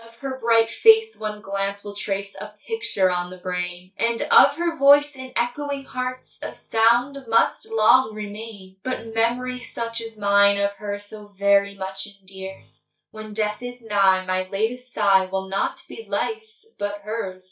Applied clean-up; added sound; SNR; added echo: neural mask model DeepFilterNet 3.